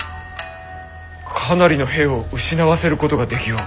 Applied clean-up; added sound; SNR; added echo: none; none; none; none.